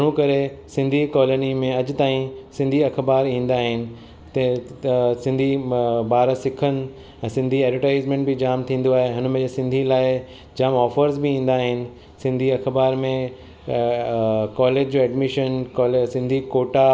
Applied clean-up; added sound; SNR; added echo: none; none; none; none.